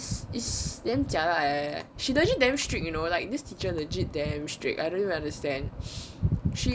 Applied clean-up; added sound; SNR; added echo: none; none; none; none.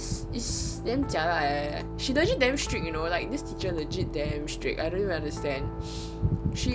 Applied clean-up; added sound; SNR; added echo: none; Piano; 7 dB; none.